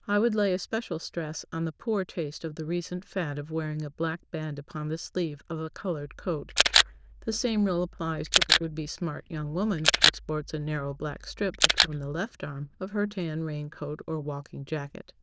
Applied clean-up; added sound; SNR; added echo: neural diffusion model UNIVERSE++.